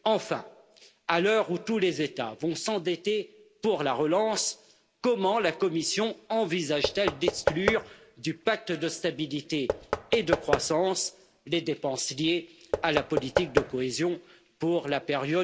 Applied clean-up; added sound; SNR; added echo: none; Knock / Wood; 4 dB; none.